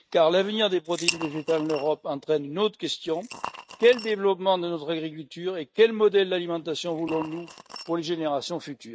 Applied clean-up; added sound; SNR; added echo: neural mask model RNNoise.